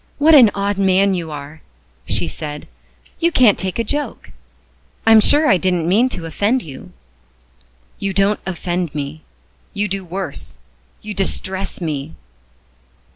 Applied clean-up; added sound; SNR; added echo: none; none; none; none.